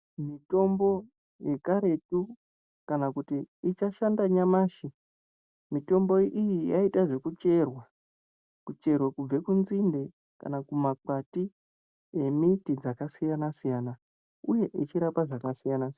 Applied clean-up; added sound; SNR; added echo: none; none; none; none.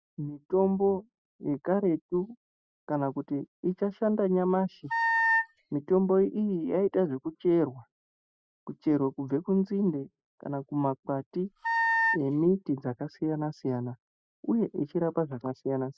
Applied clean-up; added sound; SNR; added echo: classical method spectral subtraction.